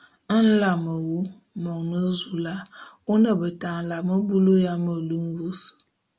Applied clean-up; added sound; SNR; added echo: none; none; none; none.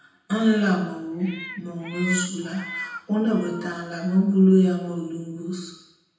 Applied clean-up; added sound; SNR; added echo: none; Meow; 13 dB; reverberation time 0.9 s.